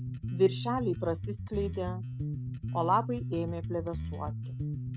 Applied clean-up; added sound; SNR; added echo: none; Bass guitar; 3 dB; none.